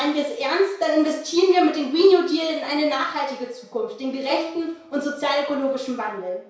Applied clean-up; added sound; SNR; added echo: none; Plucked string instrument; 16 dB; reverberation time 0.6 s.